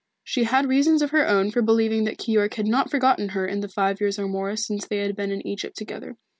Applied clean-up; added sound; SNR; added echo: none; none; none; none.